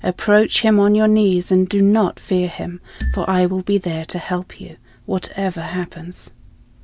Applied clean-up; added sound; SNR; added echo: none; Marimba, xylophone; 5 dB; none.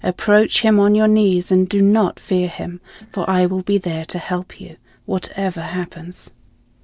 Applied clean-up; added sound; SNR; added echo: neural separator model SepFormer DNS4.